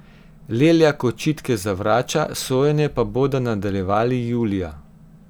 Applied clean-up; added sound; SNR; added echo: none; none; none; none.